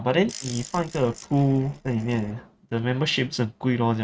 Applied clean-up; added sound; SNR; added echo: neural mask model RNNoise.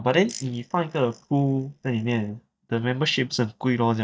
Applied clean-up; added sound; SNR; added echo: neural mask model DeepFilterNet 3.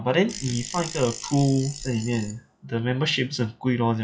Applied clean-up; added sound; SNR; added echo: classical method log-MMSE.